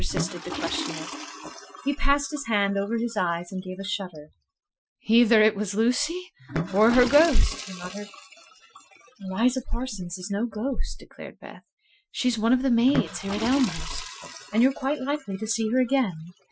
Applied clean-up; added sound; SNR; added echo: classical method Wiener filter.